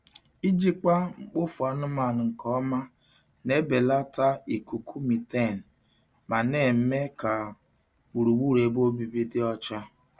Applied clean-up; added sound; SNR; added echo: none; none; none; none.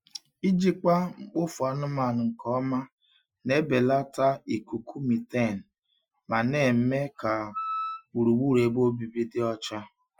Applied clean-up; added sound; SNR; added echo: classical method Wiener filter.